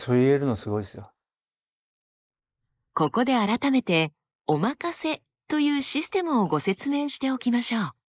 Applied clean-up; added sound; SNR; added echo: neural mask model Resemble Enhance denoiser.